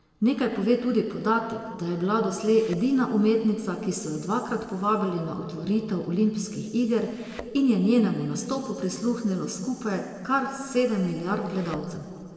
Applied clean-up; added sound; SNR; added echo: neural separator model SepFormer DNS4.